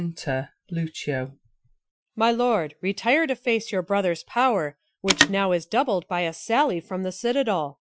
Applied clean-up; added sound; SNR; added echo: classical method Wiener filter.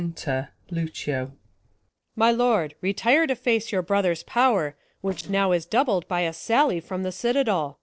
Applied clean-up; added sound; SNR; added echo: neural separator model SepFormer DNS4.